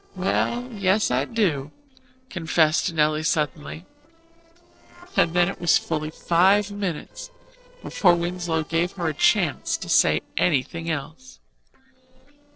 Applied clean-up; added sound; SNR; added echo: neural separator model SepFormer DNS4.